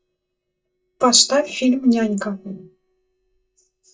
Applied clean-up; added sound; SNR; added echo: neural mask model DeepFilterNet 3.